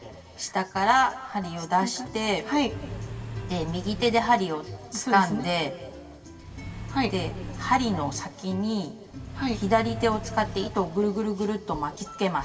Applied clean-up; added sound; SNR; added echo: none; Accelerating, revving, vroom / Car; 11 dB; reverberation time 2.0 s.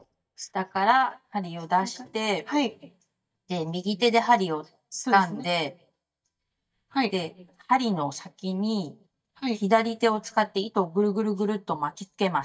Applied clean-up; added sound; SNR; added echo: neural mask model DeepFilterNet 3.